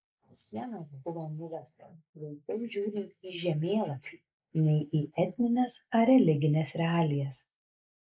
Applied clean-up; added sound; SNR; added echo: neural mask model Resemble Enhance denoiser.